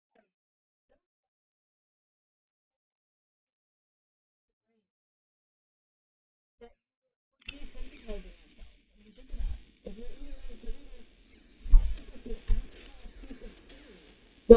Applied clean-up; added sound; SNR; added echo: neural mask model DeepFilterNet 3.